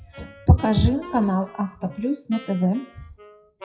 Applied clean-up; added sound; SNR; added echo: classical method WPE with log-MMSE.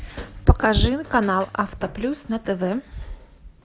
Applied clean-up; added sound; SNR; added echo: none; none; none; none.